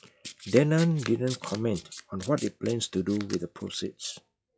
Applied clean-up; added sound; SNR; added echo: classical method log-MMSE.